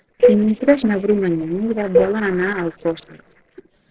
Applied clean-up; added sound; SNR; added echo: neural separator model SepFormer DNS4.